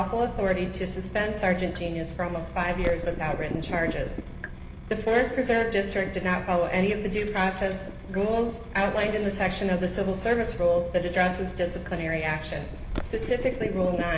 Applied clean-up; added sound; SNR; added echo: none; Drip / Water tap, faucet; 9 dB; reverberation time 1.1 s.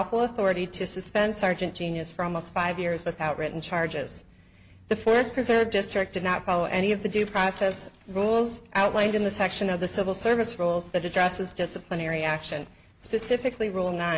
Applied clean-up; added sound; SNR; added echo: none; none; none; none.